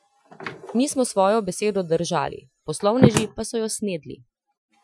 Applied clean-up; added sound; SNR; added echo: classical method Wiener filter.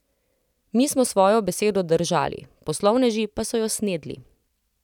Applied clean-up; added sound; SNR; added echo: none; none; none; none.